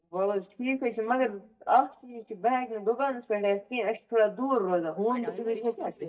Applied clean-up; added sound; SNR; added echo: neural mask model DeepFilterNet 3.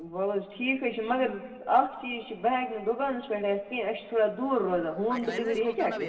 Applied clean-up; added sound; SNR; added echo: neural separator model SepFormer DNS4.